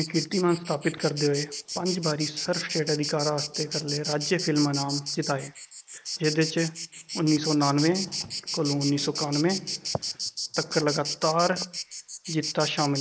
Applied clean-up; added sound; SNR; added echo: neural mask model Resemble Enhance denoiser.